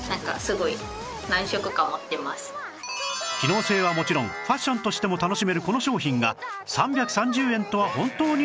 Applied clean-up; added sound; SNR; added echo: none; none; none; none.